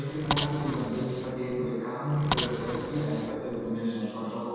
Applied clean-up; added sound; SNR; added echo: none; Bicycle; 3 dB; reverberation time 2.0 s.